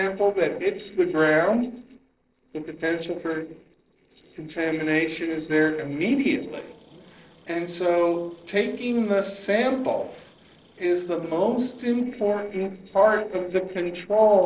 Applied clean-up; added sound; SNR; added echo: neural separator model SepFormer DNS4.